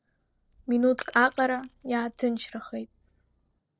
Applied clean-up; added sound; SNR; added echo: neural separator model SepFormer DNS4.